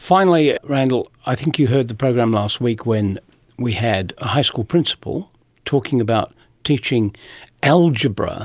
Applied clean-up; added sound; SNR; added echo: none; none; none; none.